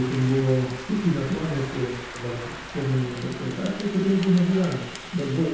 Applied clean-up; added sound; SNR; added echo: none; Rain; 13 dB; reverberation time 0.8 s.